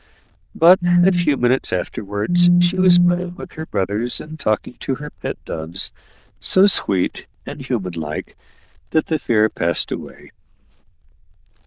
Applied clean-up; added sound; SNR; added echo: neural diffusion model UNIVERSE++.